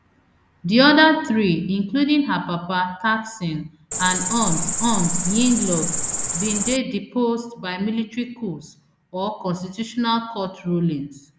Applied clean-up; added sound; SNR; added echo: none; Cricket; 1 dB; none.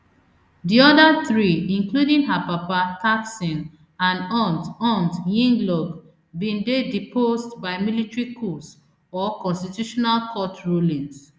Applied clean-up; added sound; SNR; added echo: none; none; none; none.